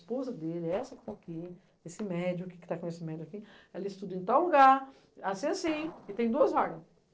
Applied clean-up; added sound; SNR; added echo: neural separator model SepFormer DNS4.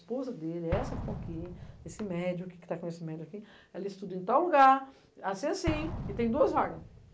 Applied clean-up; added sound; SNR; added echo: none; Explosion; 11 dB; none.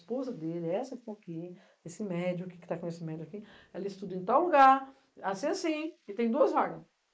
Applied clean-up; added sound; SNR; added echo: neural mask model Resemble Enhance denoiser.